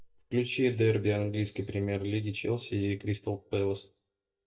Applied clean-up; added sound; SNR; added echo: neural mask model DeepFilterNet 3.